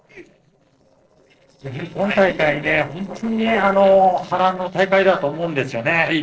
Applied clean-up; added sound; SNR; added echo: neural separator model SepFormer DNS4.